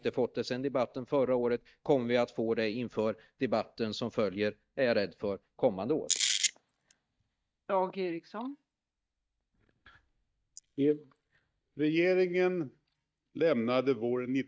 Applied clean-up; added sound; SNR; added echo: neural mask model DeepFilterNet 3.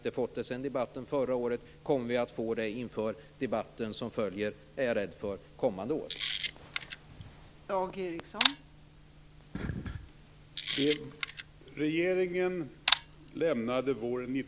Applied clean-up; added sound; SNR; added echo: none; Camera; -2 dB; none.